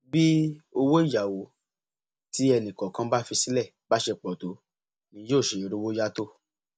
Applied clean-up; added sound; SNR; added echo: none; none; none; none.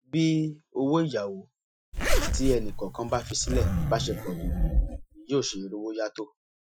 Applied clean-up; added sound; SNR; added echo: classical method Wiener filter.